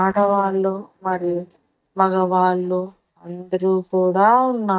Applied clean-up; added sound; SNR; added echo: neural mask model DeepFilterNet 3.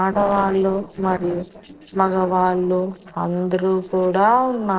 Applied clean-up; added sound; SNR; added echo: neural separator model SepFormer DNS4.